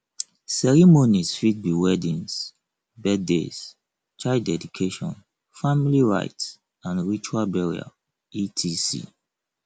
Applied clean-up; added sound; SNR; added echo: none; none; none; none.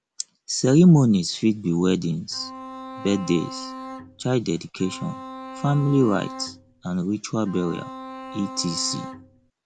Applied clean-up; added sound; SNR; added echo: none; Bowed string instrument; 14 dB; none.